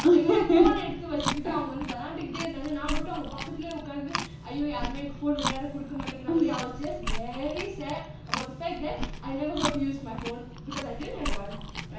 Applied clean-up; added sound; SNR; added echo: none; Chewing, mastication; 6 dB; reverberation time 0.7 s.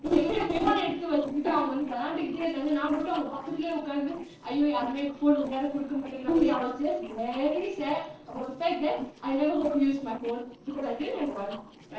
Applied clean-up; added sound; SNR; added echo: neural separator model SepFormer DNS4.